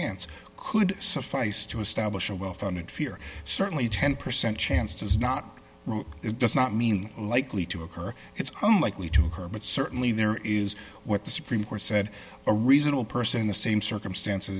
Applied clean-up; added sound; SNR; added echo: none; none; none; none.